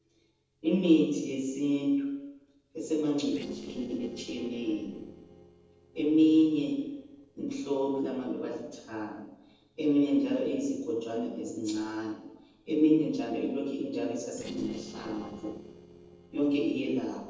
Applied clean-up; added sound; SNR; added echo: neural separator model SepFormer DNS4.